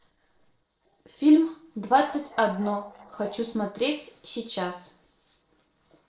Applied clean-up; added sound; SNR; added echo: neural separator model SepFormer DNS4.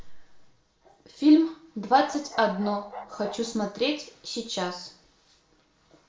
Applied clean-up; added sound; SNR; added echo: none; Bark; 15 dB; reverberation time 0.4 s.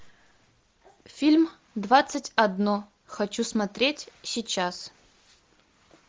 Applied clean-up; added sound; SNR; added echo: none; none; none; none.